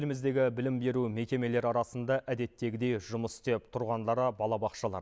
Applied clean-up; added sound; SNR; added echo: none; none; none; none.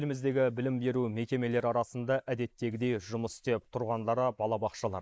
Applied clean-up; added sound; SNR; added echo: neural mask model Resemble Enhance denoiser.